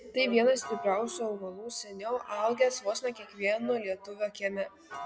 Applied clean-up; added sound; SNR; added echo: none; Piano; 18 dB; none.